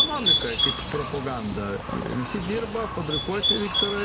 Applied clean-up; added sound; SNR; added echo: none; Bird; -4 dB; none.